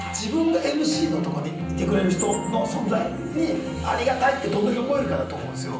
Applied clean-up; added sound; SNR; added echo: none; Chirp, tweet; 15 dB; reverberation time 0.6 s.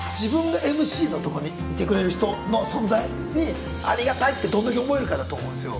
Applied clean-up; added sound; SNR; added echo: none; none; none; none.